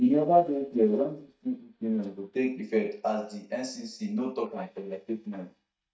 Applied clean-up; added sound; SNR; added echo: neural mask model DeepFilterNet 3.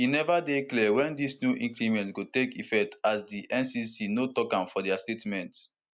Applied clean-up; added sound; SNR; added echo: none; none; none; none.